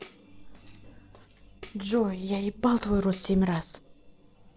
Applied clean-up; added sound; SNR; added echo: neural separator model SepFormer DNS4.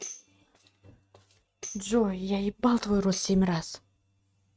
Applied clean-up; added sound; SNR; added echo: neural mask model RNNoise.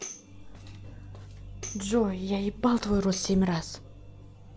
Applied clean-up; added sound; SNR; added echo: none; Tambourine; 18 dB; none.